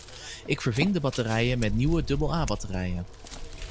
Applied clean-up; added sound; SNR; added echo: none; Scissors; 6 dB; none.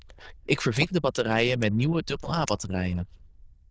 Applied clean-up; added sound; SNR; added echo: neural diffusion model UNIVERSE++.